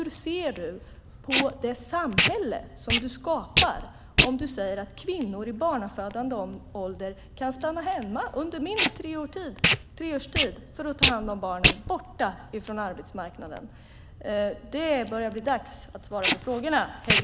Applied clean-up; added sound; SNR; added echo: none; Packing tape, duct tape; -1 dB; none.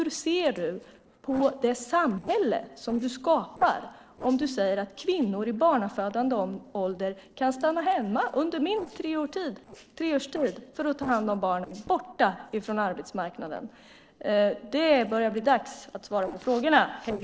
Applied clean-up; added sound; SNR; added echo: neural separator model SepFormer DNS4.